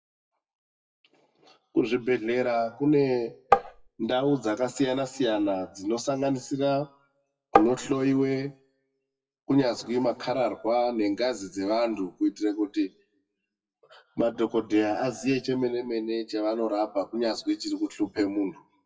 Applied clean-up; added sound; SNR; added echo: classical method WPE with log-MMSE.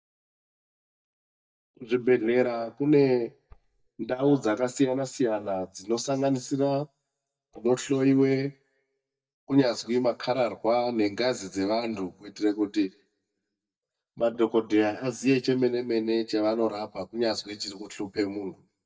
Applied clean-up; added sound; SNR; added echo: neural mask model DeepFilterNet 3.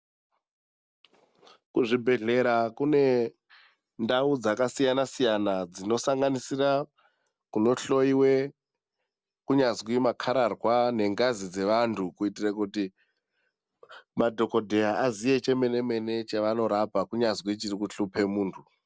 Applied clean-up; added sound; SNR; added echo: none; none; none; none.